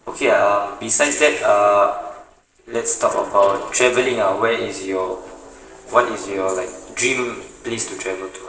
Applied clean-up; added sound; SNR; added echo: neural separator model SepFormer DNS4.